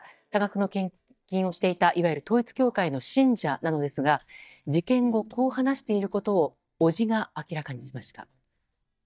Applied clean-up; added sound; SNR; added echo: neural mask model DeepFilterNet 3.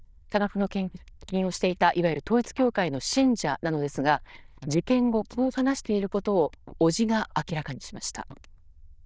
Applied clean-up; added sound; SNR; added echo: neural diffusion model UNIVERSE++.